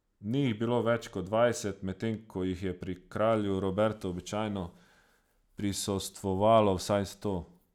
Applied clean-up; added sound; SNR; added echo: none; none; none; none.